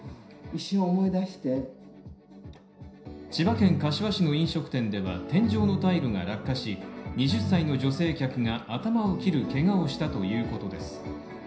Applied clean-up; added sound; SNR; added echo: none; Ringtone; 7 dB; reverberation time 0.5 s.